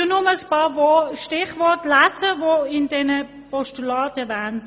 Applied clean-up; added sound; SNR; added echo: none; none; none; none.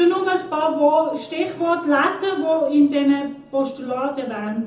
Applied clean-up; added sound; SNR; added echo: none; none; none; reverberation time 0.6 s.